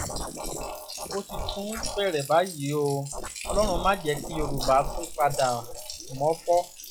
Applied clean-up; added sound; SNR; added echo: classical method log-MMSE.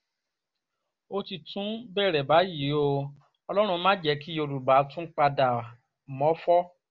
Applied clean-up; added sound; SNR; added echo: none; none; none; none.